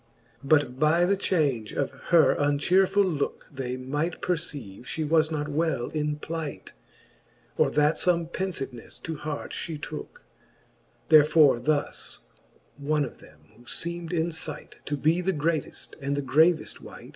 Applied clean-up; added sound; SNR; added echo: none; none; none; none.